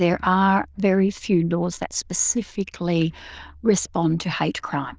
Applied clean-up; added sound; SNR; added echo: neural diffusion model UNIVERSE++.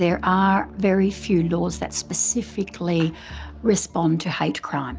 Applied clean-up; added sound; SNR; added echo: none; none; none; none.